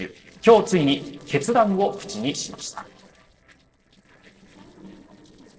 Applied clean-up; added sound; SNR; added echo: neural separator model SepFormer DNS4.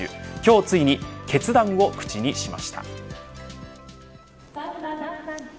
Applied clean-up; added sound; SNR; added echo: none; none; none; none.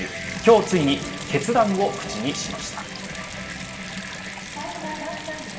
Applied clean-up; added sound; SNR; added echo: none; Bathtub (filling or washing) / Water tap, faucet; 10 dB; reverberation time 2.6 s.